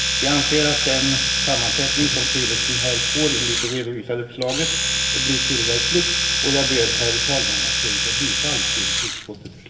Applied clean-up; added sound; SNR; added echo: none; Domestic sounds, home sounds; -5 dB; reverberation time 1.1 s.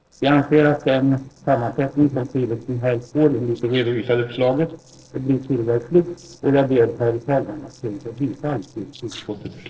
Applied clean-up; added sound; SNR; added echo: neural separator model SepFormer DNS4.